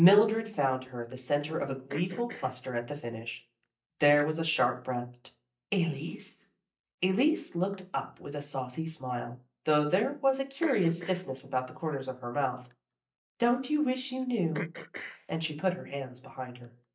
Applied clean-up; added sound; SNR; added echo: neural mask model DeepFilterNet 3.